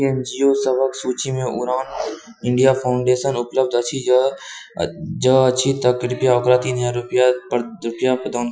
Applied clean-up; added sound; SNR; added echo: classical method Wiener filter.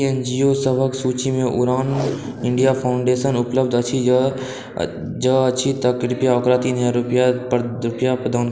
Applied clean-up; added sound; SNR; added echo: none; Packing tape, duct tape; 18 dB; none.